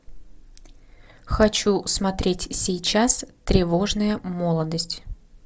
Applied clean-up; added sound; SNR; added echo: none; none; none; none.